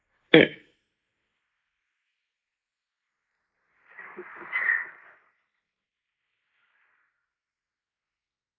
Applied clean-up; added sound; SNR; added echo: neural mask model Resemble Enhance denoiser.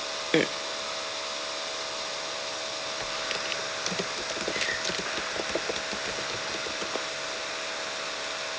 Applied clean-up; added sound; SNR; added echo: none; none; none; none.